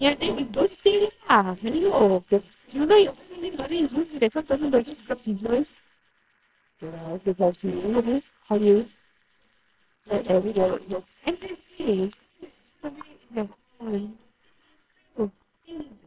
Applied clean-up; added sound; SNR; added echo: neural separator model SepFormer WHAMR!.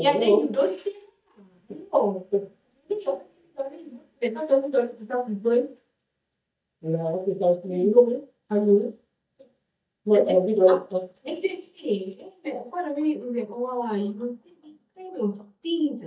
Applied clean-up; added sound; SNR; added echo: neural mask model DeepFilterNet 3.